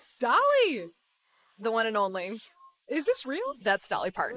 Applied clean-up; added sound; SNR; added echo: neural mask model Resemble Enhance denoiser.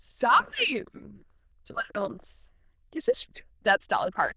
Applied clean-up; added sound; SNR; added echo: neural diffusion model UNIVERSE++.